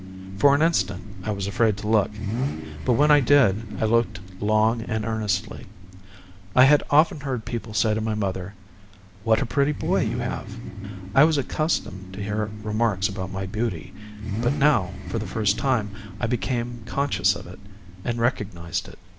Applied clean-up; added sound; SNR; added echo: none; Idling / Accelerating, revving, vroom / Car; 10 dB; none.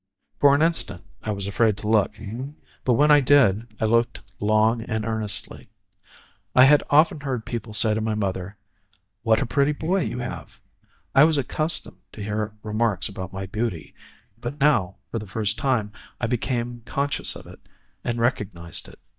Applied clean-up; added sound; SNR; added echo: neural mask model DeepFilterNet 3.